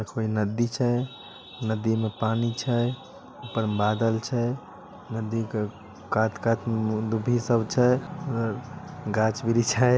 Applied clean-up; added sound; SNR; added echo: none; none; none; none.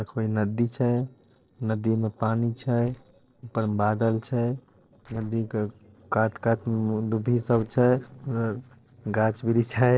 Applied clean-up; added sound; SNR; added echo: neural separator model SepFormer DNS4.